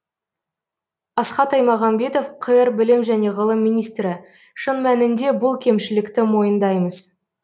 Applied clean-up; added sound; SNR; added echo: none; none; none; none.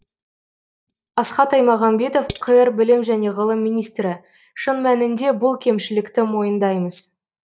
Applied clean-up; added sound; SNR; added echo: neural mask model DeepFilterNet 3.